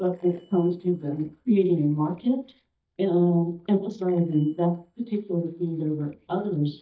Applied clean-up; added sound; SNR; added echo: neural mask model DeepFilterNet 3.